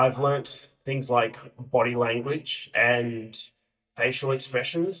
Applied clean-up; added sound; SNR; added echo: neural mask model DeepFilterNet 3.